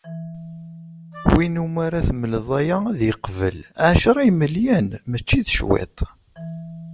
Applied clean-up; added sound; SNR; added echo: none; Wind instrument, woodwind instrument + Marimba, xylophone; 19 dB; none.